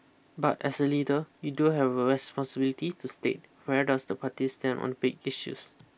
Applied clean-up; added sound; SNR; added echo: none; none; none; none.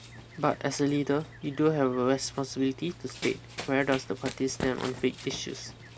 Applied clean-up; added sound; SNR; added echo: none; Run; 13 dB; none.